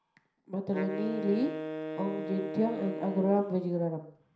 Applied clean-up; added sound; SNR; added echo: none; Wind instrument, woodwind instrument; 7 dB; reverberation time 0.5 s.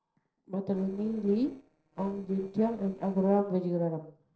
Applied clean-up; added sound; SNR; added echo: neural separator model SepFormer DNS4.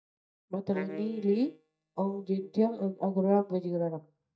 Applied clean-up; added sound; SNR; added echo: neural mask model DeepFilterNet 3.